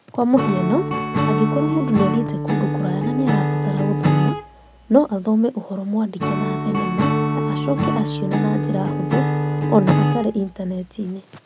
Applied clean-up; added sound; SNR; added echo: none; Acoustic guitar / Strum; 0 dB; none.